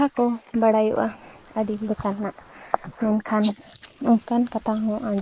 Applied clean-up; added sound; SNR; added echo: neural mask model Resemble Enhance denoiser.